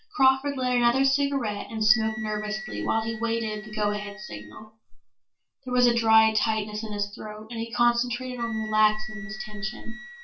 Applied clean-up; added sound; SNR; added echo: none; Wind instrument, woodwind instrument; 16 dB; reverberation time 0.2 s.